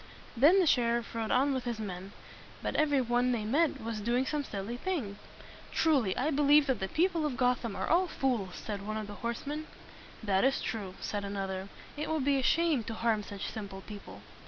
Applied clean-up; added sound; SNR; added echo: none; none; none; none.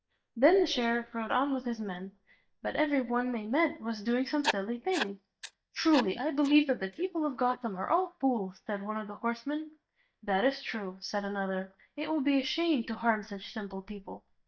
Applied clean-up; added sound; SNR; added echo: neural mask model DeepFilterNet 3.